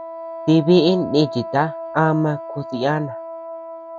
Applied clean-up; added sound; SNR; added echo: none; Wind instrument, woodwind instrument; 11 dB; none.